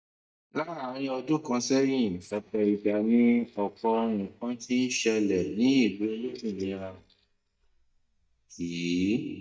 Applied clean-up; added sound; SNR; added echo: neural mask model DeepFilterNet 3.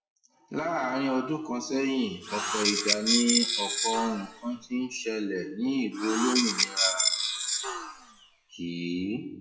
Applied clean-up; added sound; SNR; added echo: classical method WPE with log-MMSE.